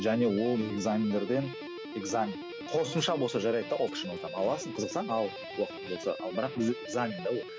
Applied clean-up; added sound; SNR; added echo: none; Guitar; 9 dB; none.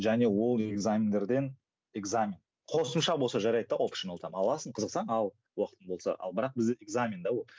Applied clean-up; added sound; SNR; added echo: none; none; none; none.